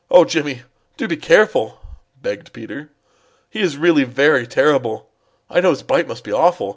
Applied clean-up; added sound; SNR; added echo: none; none; none; none.